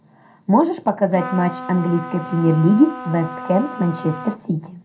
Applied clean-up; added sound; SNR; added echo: none; Trumpet; 12 dB; reverberation time 0.2 s.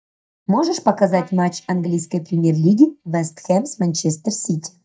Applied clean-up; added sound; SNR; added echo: neural mask model DeepFilterNet 3.